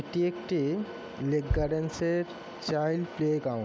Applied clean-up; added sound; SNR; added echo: none; Bass drum; 9 dB; none.